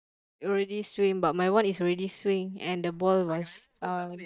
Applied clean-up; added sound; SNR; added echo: neural mask model DeepFilterNet 3.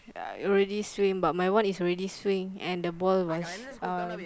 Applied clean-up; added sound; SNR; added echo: none; Fixed-wing aircraft, airplane; 18 dB; none.